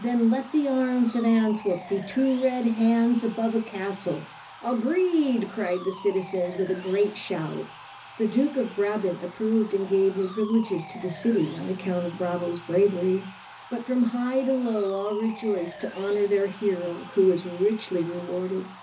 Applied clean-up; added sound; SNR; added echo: none; Sawing; 18 dB; reverberation time 0.4 s.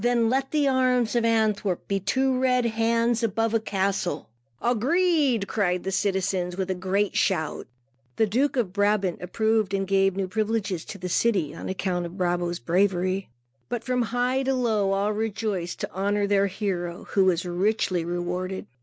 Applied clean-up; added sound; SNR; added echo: none; none; none; none.